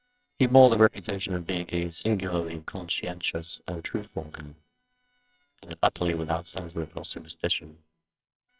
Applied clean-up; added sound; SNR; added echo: neural separator model SepFormer WHAMR!.